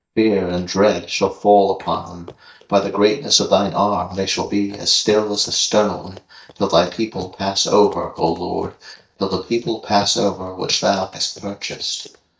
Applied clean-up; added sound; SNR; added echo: neural mask model DeepFilterNet 3.